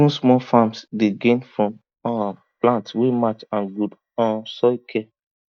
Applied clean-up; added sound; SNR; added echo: neural mask model DeepFilterNet 3.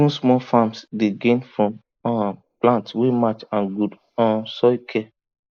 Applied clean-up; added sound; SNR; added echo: neural mask model Resemble Enhance denoiser.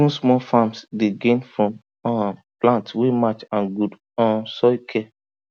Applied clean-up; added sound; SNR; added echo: none; none; none; none.